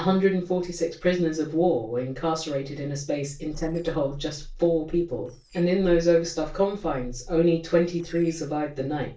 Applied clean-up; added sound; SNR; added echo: neural separator model SepFormer DNS4.